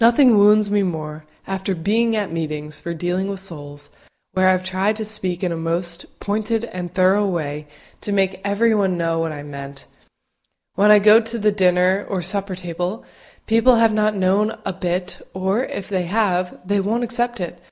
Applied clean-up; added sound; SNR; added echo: none; none; none; none.